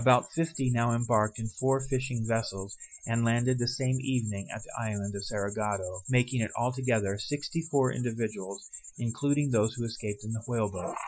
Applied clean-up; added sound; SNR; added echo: classical method Wiener filter.